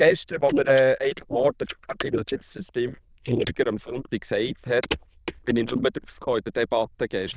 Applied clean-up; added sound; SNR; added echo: neural diffusion model UNIVERSE++.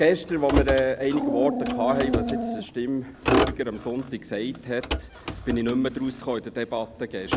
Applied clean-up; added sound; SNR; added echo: none; Motor vehicle (road) + Dog; 3 dB; none.